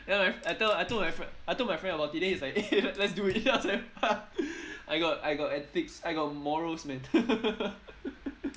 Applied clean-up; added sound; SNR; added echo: none; Fire; 16 dB; none.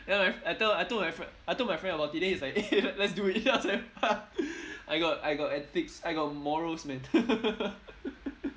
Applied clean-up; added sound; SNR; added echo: none; none; none; none.